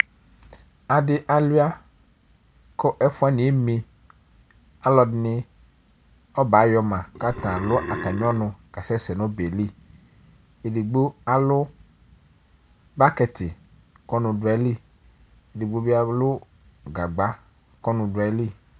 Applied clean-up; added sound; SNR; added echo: none; Burping, eructation; 9 dB; none.